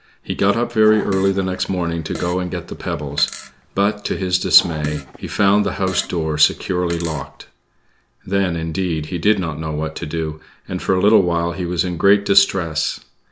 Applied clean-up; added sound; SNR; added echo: none; Fart; 16 dB; none.